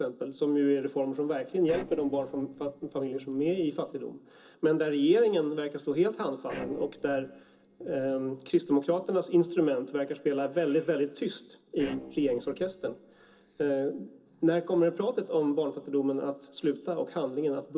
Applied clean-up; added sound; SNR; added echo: neural separator model SepFormer DNS4.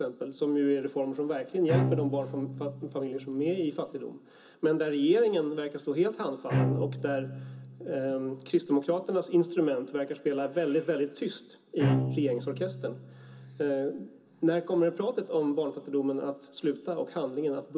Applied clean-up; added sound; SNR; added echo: none; Bowed string instrument; 5 dB; reverberation time 0.2 s.